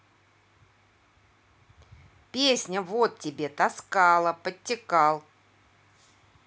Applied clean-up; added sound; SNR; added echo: none; none; none; none.